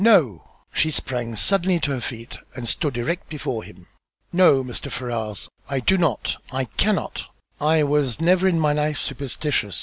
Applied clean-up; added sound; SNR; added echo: none; none; none; none.